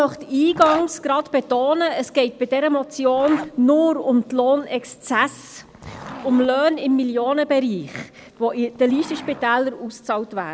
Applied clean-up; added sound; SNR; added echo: none; Zipper (clothing); 19 dB; none.